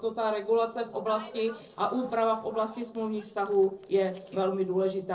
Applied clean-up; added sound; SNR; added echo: neural separator model SepFormer DNS4.